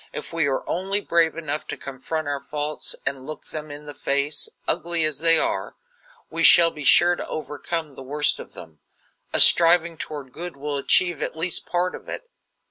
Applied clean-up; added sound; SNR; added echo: none; none; none; none.